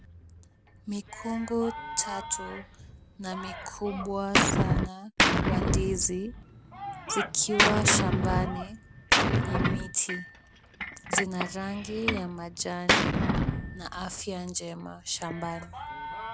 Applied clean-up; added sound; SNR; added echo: none; Gunshot, gunfire; -4 dB; none.